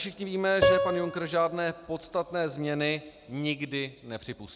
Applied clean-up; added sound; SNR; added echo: none; Piano; 1 dB; none.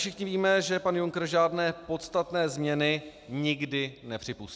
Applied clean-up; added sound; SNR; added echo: none; none; none; none.